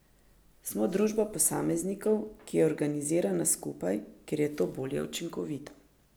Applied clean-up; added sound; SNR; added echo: none; none; none; none.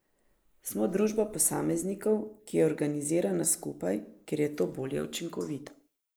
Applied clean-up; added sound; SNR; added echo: neural mask model Resemble Enhance denoiser.